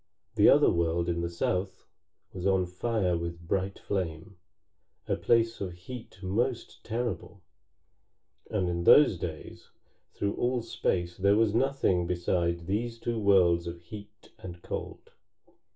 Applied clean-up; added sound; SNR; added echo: none; none; none; reverberation time 0.2 s.